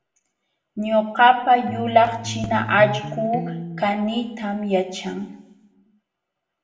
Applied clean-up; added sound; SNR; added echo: none; Electric guitar; 9 dB; reverberation time 0.8 s.